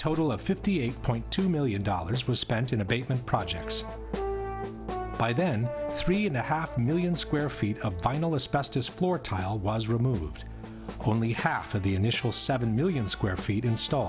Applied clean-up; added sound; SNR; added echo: none; none; none; none.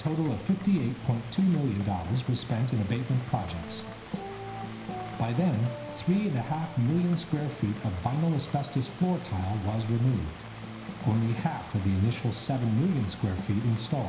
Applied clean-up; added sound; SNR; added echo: none; Rain; 17 dB; reverberation time 0.9 s.